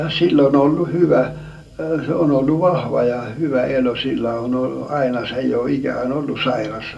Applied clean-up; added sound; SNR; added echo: none; none; none; reverberation time 0.2 s.